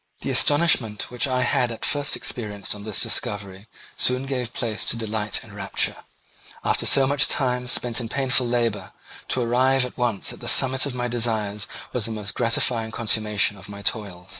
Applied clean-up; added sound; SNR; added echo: neural mask model Resemble Enhance denoiser.